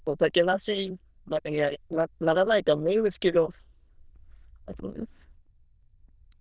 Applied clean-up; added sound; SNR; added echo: neural diffusion model UNIVERSE++.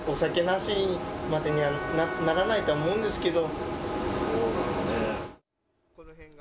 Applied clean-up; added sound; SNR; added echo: none; Wind instrument, woodwind instrument; 9 dB; none.